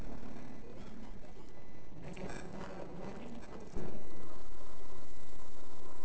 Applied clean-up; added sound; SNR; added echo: neural separator model SepFormer DNS4.